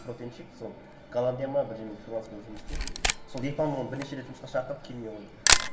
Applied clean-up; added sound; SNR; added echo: none; Camera; -2 dB; reverberation time 1.5 s.